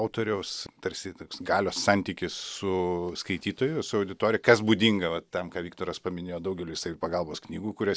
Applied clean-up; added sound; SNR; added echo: none; none; none; none.